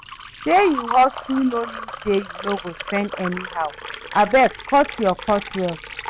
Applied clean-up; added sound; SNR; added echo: none; Liquid; 11 dB; none.